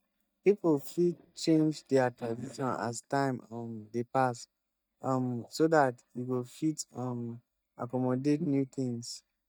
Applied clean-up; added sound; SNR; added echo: neural mask model DeepFilterNet 3.